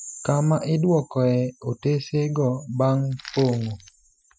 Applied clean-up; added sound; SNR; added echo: classical method Wiener filter.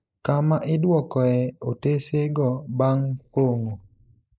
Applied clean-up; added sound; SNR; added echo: neural mask model Resemble Enhance denoiser.